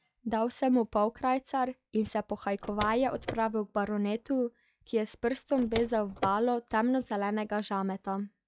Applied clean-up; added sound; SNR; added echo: classical method log-MMSE.